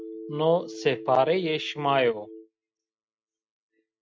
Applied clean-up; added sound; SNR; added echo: neural mask model RNNoise.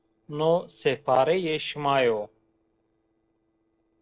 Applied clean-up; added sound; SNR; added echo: neural separator model SepFormer DNS4.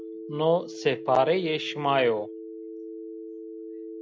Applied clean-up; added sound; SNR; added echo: none; Telephone; 11 dB; none.